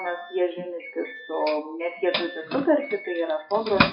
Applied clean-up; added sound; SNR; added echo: classical method WPE with log-MMSE.